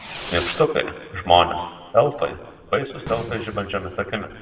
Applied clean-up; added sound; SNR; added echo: none; Fireworks; 14 dB; reverberation time 1.3 s.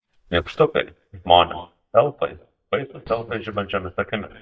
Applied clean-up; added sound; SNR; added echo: neural mask model DeepFilterNet 3.